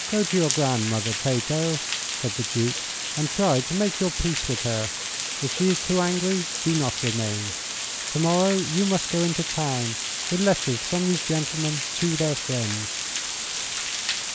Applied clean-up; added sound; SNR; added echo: none; Water; 3 dB; none.